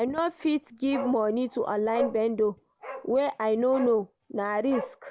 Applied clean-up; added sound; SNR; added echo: none; Bark; 12 dB; none.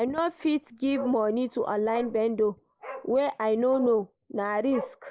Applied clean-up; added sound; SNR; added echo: neural mask model Resemble Enhance denoiser.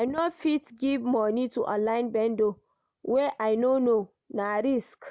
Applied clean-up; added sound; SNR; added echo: none; none; none; none.